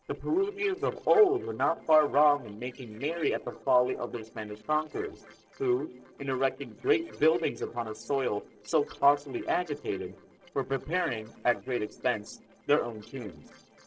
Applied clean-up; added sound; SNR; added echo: neural separator model SepFormer DNS4.